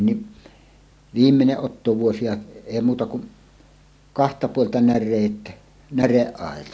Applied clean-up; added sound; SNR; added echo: none; none; none; none.